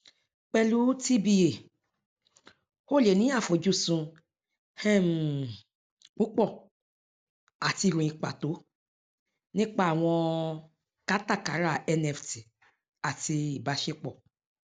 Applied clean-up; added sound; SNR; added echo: none; none; none; none.